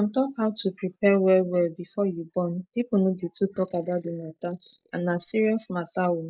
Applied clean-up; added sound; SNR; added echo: neural mask model Resemble Enhance denoiser.